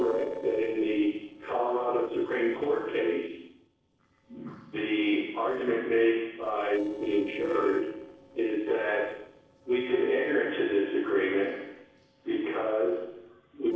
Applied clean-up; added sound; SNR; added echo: neural separator model SepFormer DNS4.